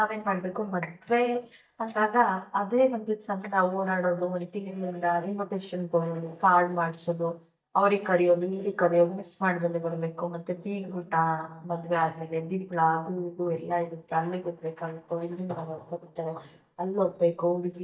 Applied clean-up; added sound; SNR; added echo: neural mask model DeepFilterNet 3.